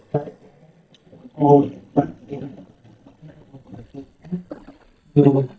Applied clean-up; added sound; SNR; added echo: neural mask model DeepFilterNet 3.